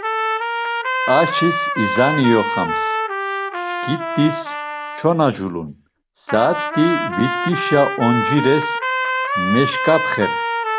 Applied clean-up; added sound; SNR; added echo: none; Trumpet; 2 dB; none.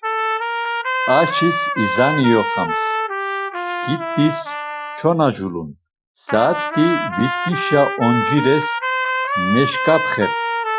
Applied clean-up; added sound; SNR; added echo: classical method Wiener filter.